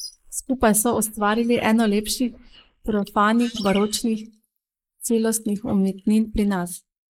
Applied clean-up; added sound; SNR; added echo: neural mask model Resemble Enhance denoiser.